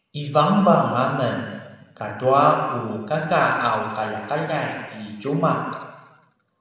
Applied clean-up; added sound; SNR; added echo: none; none; none; reverberation time 1.2 s.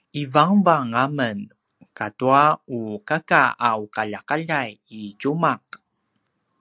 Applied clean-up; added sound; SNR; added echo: none; none; none; none.